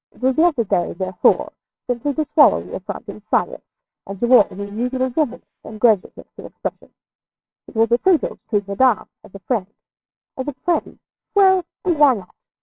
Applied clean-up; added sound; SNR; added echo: neural separator model SepFormer WHAMR!.